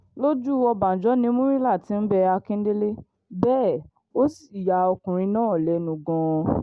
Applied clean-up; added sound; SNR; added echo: none; none; none; none.